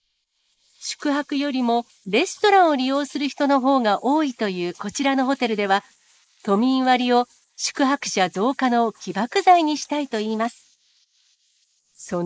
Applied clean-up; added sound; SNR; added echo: neural mask model Resemble Enhance denoiser.